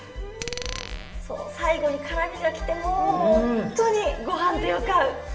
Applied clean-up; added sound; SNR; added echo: none; Glass; 13 dB; reverberation time 0.8 s.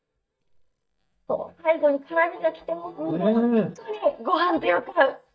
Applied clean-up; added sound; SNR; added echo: neural mask model DeepFilterNet 3.